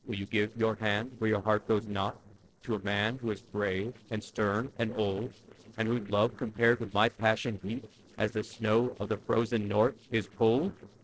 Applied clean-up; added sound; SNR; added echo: neural separator model SepFormer DNS4.